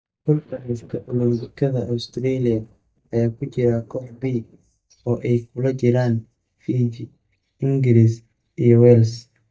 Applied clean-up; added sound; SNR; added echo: neural mask model DeepFilterNet 3.